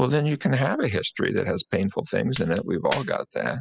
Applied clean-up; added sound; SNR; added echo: classical method spectral subtraction.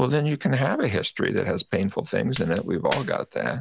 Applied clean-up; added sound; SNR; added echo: none; Crack; 18 dB; none.